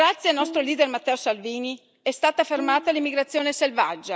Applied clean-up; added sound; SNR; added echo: neural mask model DeepFilterNet 3.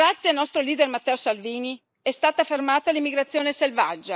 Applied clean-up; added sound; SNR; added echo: neural mask model Resemble Enhance denoiser.